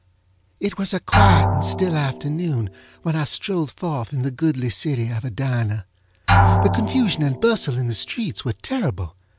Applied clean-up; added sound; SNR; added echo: none; Drum; 0 dB; none.